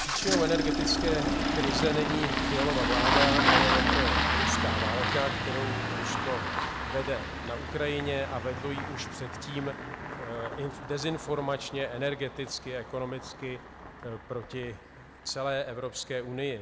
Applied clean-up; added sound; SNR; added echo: none; Engine starting; -3 dB; none.